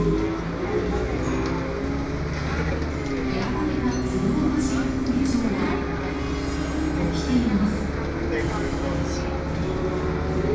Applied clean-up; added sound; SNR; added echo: none; Bus; -2 dB; reverberation time 1.2 s.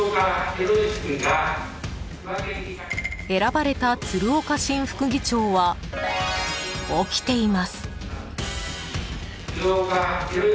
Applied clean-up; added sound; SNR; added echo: none; none; none; none.